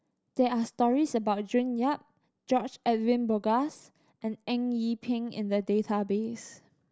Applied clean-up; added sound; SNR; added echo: none; none; none; none.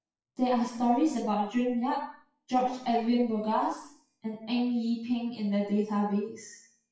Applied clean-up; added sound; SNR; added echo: classical method WPE with log-MMSE.